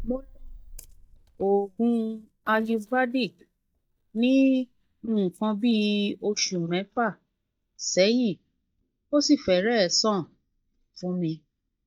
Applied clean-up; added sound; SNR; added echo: neural mask model DeepFilterNet 3.